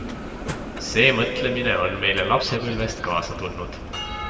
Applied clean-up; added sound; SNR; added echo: none; Bell; 7 dB; reverberation time 2.2 s.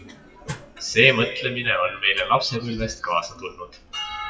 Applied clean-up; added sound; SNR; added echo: classical method WPE with log-MMSE.